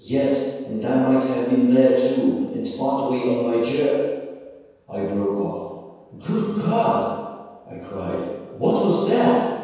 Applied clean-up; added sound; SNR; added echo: none; none; none; reverberation time 1.2 s.